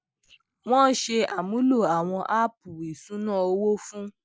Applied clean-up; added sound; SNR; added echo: neural mask model Resemble Enhance denoiser.